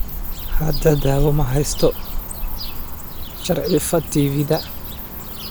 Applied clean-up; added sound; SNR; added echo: none; Cricket / Bird; 2 dB; none.